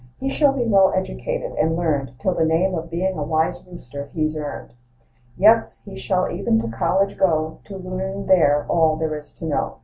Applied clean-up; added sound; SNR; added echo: none; none; none; none.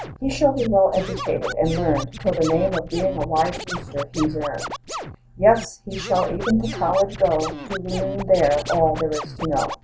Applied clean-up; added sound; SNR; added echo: none; Scratching (performance technique); 11 dB; none.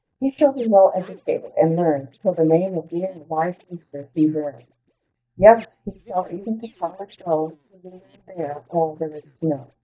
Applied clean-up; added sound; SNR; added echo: neural mask model DeepFilterNet 3.